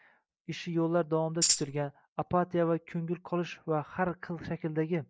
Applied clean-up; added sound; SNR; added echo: neural mask model DeepFilterNet 3.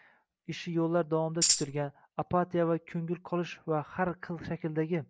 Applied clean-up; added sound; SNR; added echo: none; Tambourine; -4 dB; none.